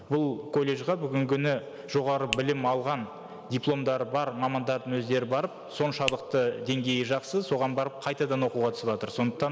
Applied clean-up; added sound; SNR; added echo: none; Finger snapping; 10 dB; none.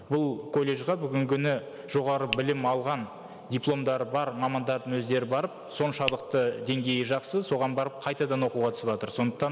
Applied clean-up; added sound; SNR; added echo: neural mask model Resemble Enhance denoiser.